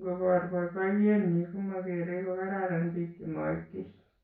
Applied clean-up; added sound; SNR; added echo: none; none; none; reverberation time 0.3 s.